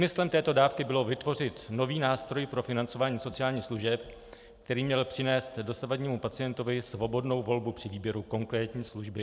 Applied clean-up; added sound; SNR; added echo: none; none; none; none.